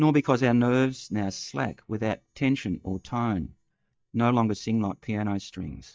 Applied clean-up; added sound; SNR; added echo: neural mask model DeepFilterNet 3.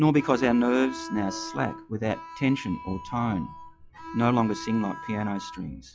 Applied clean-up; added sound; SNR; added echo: classical method log-MMSE.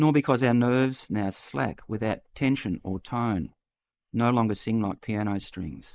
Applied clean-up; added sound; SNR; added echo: neural mask model Resemble Enhance denoiser.